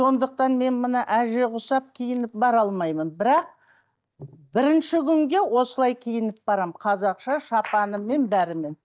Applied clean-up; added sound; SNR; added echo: neural mask model DeepFilterNet 3.